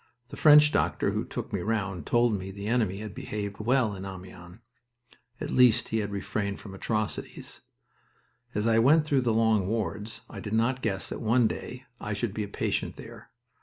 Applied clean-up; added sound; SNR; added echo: none; none; none; none.